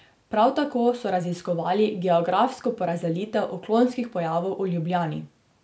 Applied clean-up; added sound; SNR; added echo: none; none; none; none.